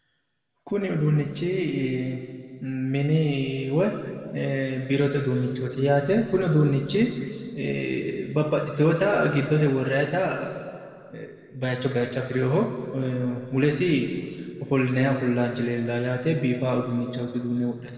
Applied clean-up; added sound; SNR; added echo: none; none; none; reverberation time 2.2 s.